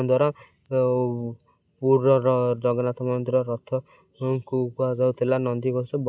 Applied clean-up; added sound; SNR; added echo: none; none; none; none.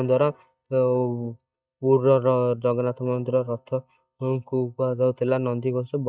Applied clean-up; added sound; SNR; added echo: neural mask model DeepFilterNet 3.